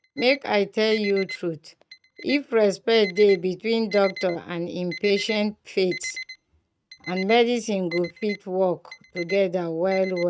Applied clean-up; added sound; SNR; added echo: neural mask model RNNoise.